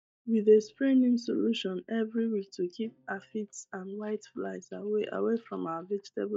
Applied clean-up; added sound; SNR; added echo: neural mask model DeepFilterNet 3.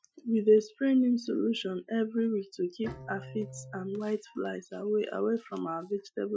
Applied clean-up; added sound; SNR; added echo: classical method Wiener filter.